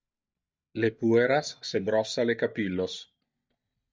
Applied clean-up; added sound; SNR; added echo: neural mask model DeepFilterNet 3.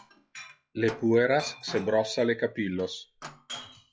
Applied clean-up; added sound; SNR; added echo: classical method log-MMSE.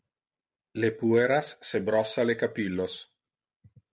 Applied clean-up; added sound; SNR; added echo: none; none; none; none.